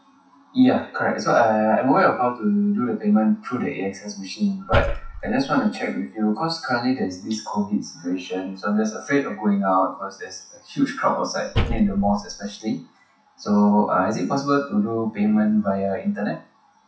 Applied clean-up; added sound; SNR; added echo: classical method WPE with log-MMSE.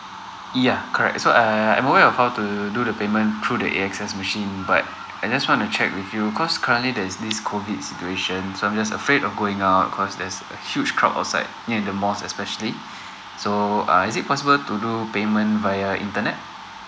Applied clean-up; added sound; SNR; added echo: none; none; none; none.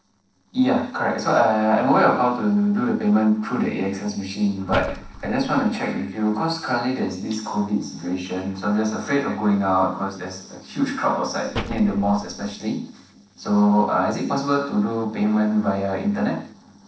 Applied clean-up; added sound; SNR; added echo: neural separator model SepFormer DNS4.